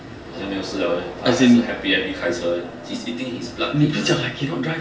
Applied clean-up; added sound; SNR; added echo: none; Crowd; 17 dB; reverberation time 0.2 s.